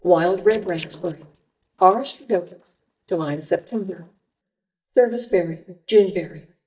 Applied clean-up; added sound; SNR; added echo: neural mask model DeepFilterNet 3.